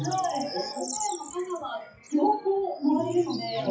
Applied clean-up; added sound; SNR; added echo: classical method WPE with log-MMSE.